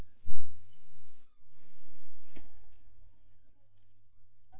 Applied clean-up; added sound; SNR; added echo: neural mask model DeepFilterNet 3.